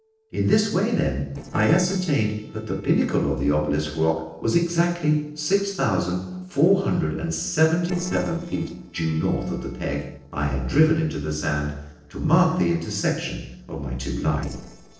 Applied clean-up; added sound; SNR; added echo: neural separator model SepFormer DNS4.